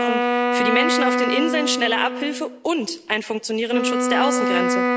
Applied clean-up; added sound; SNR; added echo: none; Wind instrument, woodwind instrument; -2 dB; none.